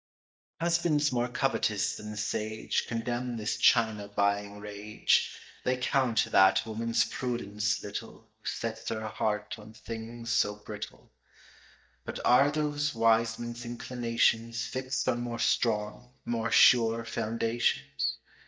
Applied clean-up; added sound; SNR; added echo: neural mask model DeepFilterNet 3.